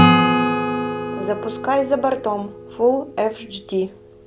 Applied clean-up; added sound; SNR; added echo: none; Acoustic guitar / Strum; -2 dB; none.